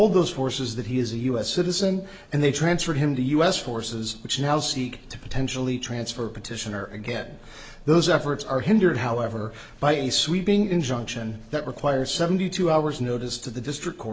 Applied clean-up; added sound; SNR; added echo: none; none; none; none.